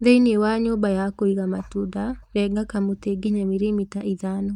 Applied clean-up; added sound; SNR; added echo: neural mask model DeepFilterNet 3.